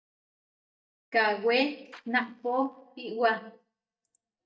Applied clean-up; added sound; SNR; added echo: neural mask model DeepFilterNet 3.